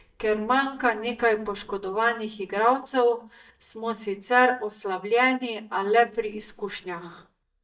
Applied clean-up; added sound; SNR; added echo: neural mask model DeepFilterNet 3.